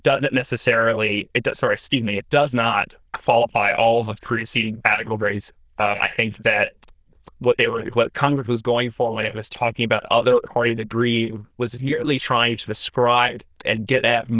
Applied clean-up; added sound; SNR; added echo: neural diffusion model UNIVERSE++.